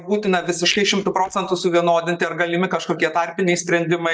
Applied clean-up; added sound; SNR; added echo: neural mask model DeepFilterNet 3.